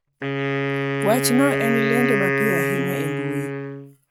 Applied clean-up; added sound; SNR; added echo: none; Wind instrument, woodwind instrument; -1 dB; none.